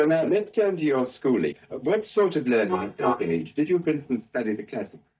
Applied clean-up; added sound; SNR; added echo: neural mask model DeepFilterNet 3.